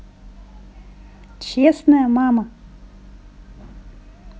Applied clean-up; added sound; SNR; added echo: none; none; none; none.